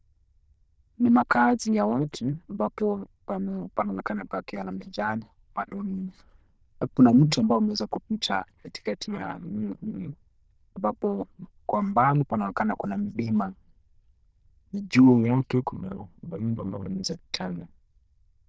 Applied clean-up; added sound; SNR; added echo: neural diffusion model UNIVERSE++.